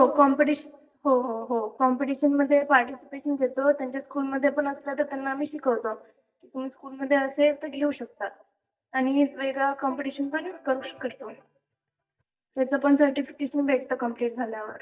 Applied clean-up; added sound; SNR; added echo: neural mask model DeepFilterNet 3.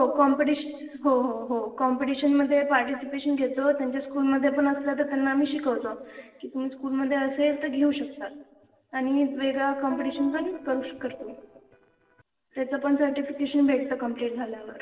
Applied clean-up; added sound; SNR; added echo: neural separator model SepFormer DNS4.